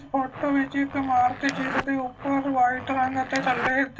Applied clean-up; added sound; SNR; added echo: none; Zipper (clothing); 10 dB; reverberation time 0.2 s.